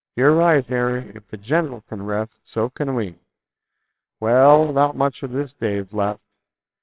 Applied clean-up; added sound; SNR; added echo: neural separator model SepFormer WHAMR!.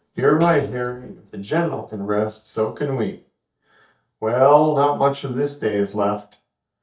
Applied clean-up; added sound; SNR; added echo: neural mask model DeepFilterNet 3.